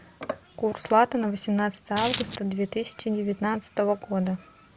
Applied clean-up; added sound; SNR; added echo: none; Coin (dropping); -3 dB; none.